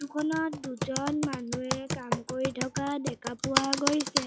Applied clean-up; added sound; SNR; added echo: classical method log-MMSE.